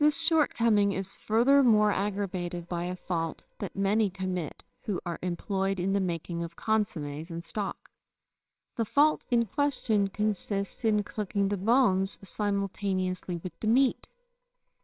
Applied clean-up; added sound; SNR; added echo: neural separator model SepFormer WHAMR!.